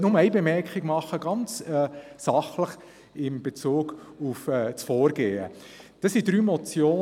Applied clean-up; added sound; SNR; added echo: none; none; none; none.